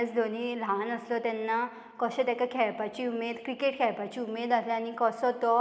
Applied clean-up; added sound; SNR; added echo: none; none; none; none.